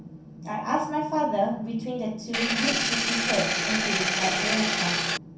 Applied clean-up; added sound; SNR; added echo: none; Engine; -3 dB; reverberation time 0.6 s.